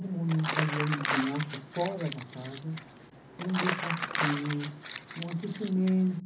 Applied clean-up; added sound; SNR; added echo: none; Crumpling, crinkling; 5 dB; reverberation time 0.4 s.